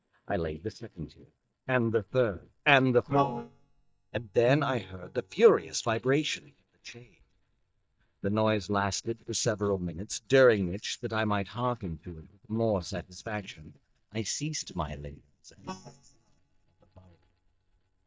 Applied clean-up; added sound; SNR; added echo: neural mask model DeepFilterNet 3.